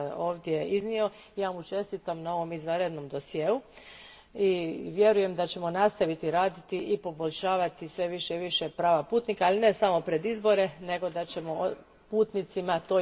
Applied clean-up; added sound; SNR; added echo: none; none; none; reverberation time 0.2 s.